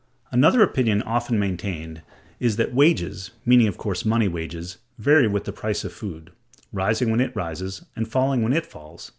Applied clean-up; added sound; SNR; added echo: none; none; none; none.